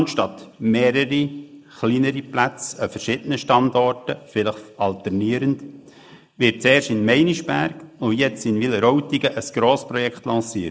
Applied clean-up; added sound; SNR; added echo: neural mask model Resemble Enhance denoiser.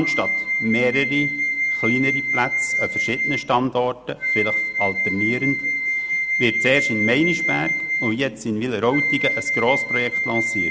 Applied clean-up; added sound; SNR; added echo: none; Wind instrument, woodwind instrument; 0 dB; none.